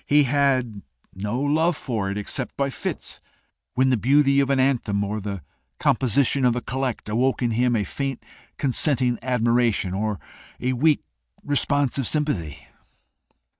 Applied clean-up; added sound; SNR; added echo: neural mask model RNNoise.